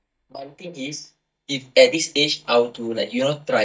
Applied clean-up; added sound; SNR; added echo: neural mask model DeepFilterNet 3.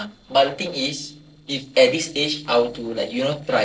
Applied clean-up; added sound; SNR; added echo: neural separator model SepFormer DNS4.